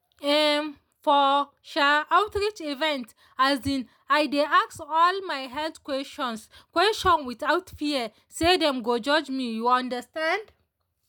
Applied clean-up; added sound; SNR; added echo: none; none; none; none.